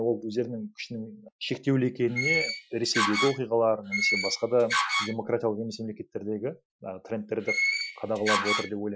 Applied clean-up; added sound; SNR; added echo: classical method Wiener filter.